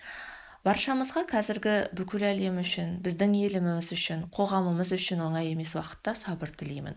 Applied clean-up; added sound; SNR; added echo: neural mask model Resemble Enhance denoiser.